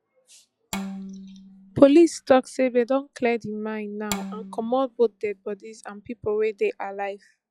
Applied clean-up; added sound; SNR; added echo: classical method log-MMSE.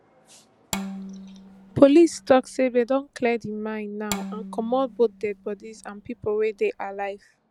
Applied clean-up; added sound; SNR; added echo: none; Bowed string instrument; 15 dB; none.